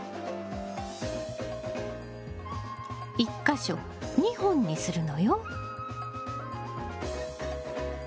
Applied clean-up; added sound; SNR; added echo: none; none; none; none.